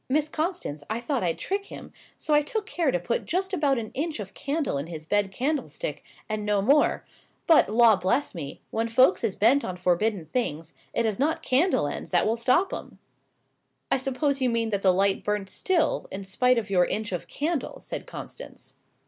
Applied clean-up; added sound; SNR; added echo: none; none; none; none.